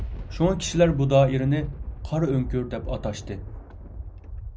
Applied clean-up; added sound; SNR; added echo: none; Thunder; 10 dB; none.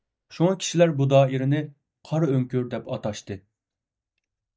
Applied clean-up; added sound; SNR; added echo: neural mask model DeepFilterNet 3.